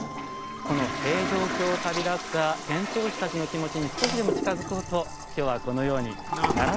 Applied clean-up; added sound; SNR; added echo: none; Toilet flush; 3 dB; none.